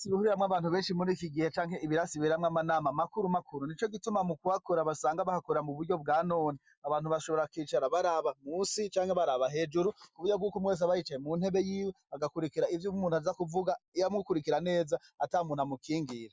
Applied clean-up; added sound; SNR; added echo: none; none; none; none.